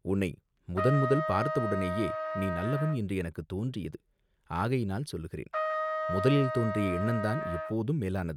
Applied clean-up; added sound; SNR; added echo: none; Trumpet; 4 dB; none.